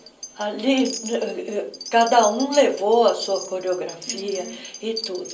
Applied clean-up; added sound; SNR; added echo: none; Wind chime; 14 dB; reverberation time 0.3 s.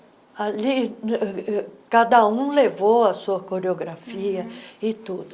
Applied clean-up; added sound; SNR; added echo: none; none; none; none.